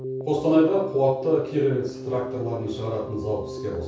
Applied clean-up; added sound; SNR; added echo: none; Keyboard (musical); 10 dB; reverberation time 0.6 s.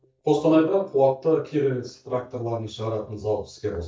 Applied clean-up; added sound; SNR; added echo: neural mask model DeepFilterNet 3.